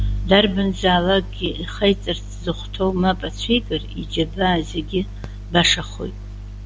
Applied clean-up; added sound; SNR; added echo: none; none; none; none.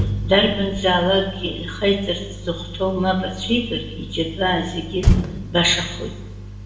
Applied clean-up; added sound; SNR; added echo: none; Motor vehicle (road); 6 dB; reverberation time 0.9 s.